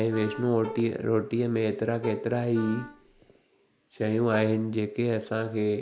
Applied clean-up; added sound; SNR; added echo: none; Wind instrument, woodwind instrument + Bowed string instrument; 15 dB; none.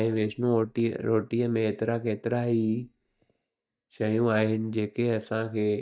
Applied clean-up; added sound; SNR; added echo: neural mask model DeepFilterNet 3.